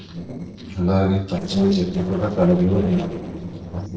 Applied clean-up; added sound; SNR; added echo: neural separator model SepFormer DNS4.